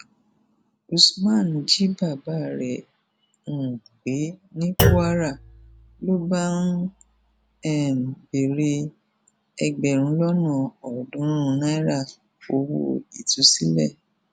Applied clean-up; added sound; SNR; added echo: none; Thump, thud; 4 dB; none.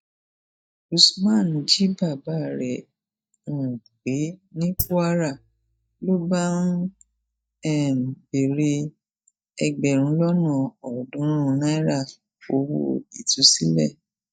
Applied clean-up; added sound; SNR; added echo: neural mask model DeepFilterNet 3.